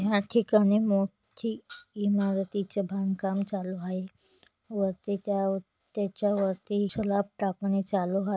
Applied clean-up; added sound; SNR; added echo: none; none; none; none.